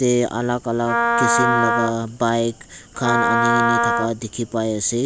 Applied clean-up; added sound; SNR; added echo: none; Wind instrument, woodwind instrument; -1 dB; none.